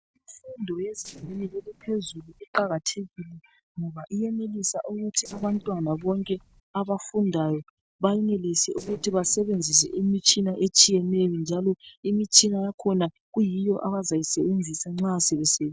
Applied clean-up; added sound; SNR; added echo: neural separator model SepFormer DNS4.